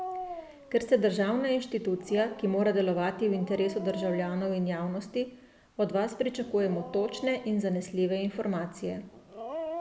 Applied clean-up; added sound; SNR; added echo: none; Dog; 14 dB; none.